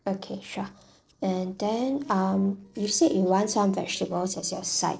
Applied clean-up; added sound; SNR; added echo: neural separator model SepFormer DNS4.